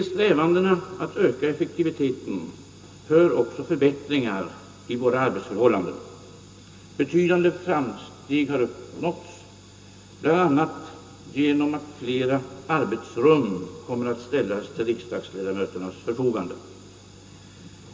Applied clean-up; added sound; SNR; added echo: none; none; none; reverberation time 0.2 s.